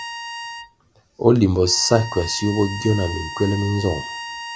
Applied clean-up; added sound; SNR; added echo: none; Bowed string instrument; 12 dB; none.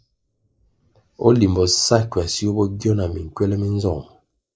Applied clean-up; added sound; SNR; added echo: neural mask model Resemble Enhance denoiser.